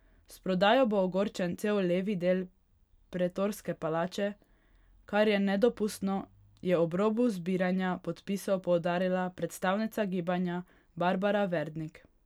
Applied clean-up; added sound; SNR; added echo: none; none; none; none.